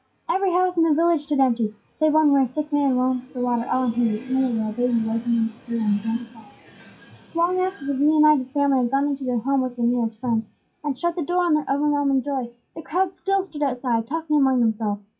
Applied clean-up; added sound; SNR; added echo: classical method WPE with log-MMSE.